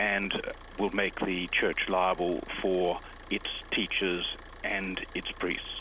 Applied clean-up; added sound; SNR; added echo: none; Idling / Car; 16 dB; none.